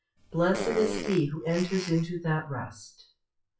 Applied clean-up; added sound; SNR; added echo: classical method WPE with log-MMSE.